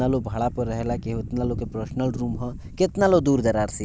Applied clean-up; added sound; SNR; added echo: none; none; none; none.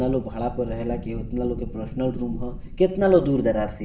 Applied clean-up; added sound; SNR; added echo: none; none; none; reverberation time 0.5 s.